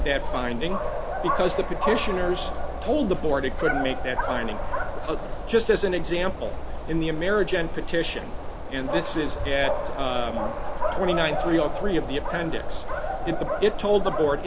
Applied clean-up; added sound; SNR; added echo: none; Dog; 0 dB; none.